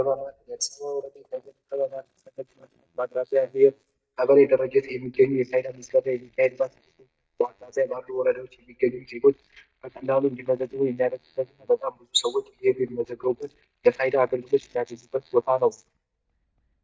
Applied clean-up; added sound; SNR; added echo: neural mask model DeepFilterNet 3.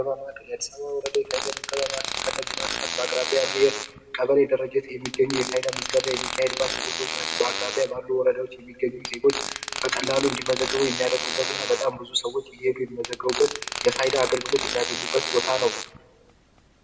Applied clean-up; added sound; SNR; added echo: none; Fart; 5 dB; reverberation time 0.5 s.